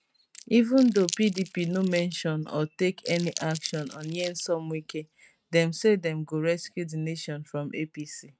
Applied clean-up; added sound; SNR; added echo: neural mask model RNNoise.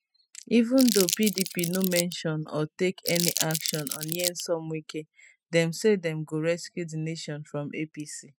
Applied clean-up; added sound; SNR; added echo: classical method spectral subtraction.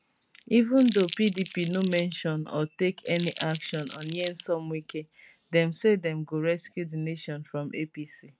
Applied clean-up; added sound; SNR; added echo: none; Crumpling, crinkling; 3 dB; none.